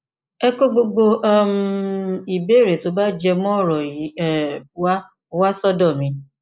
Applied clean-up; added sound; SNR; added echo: neural mask model Resemble Enhance denoiser.